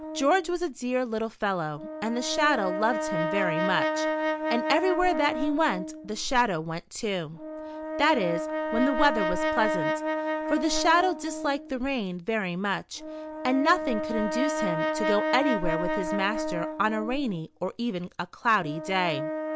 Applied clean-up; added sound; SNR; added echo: none; Brass instrument; 3 dB; none.